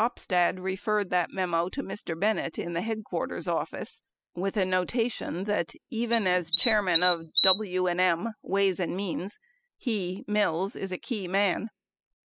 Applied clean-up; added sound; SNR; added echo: classical method spectral subtraction.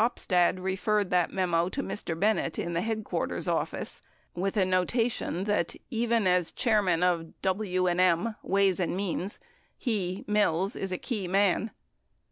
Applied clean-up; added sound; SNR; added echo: none; none; none; none.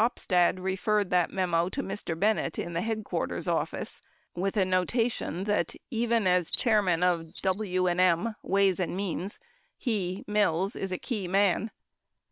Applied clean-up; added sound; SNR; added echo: neural separator model SepFormer WHAM!.